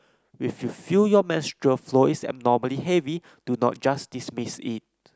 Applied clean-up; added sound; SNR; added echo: none; none; none; none.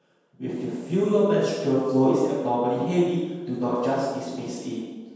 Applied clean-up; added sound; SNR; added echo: none; none; none; reverberation time 1.2 s.